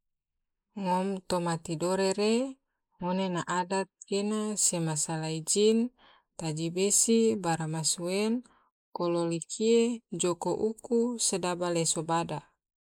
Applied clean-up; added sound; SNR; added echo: neural mask model Resemble Enhance denoiser.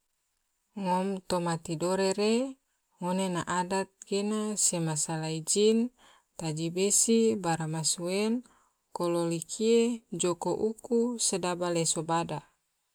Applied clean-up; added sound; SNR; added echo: none; none; none; none.